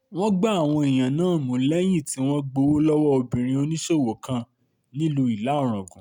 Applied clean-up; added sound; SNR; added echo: none; none; none; none.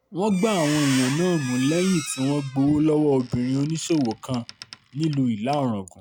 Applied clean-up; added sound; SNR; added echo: none; Squeak; 14 dB; none.